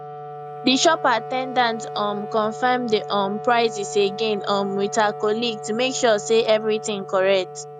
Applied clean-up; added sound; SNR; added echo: none; Wind instrument, woodwind instrument; 11 dB; none.